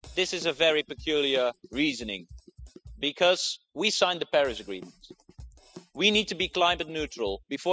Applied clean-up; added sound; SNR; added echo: classical method spectral subtraction.